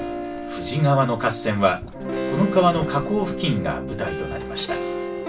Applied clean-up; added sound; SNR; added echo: none; Boiling; 20 dB; reverberation time 0.3 s.